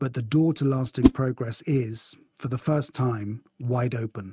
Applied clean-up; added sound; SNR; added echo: neural mask model RNNoise.